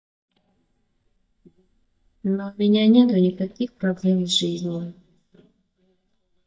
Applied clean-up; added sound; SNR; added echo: neural mask model DeepFilterNet 3.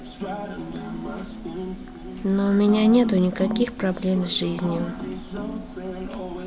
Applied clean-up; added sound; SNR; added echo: none; none; none; none.